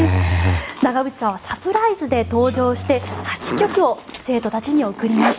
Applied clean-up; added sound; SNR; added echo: none; Zipper (clothing); 10 dB; none.